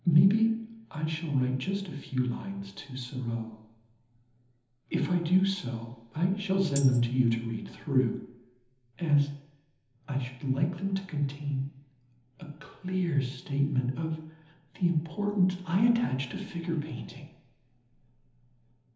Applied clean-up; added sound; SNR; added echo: none; Tambourine; 16 dB; reverberation time 0.9 s.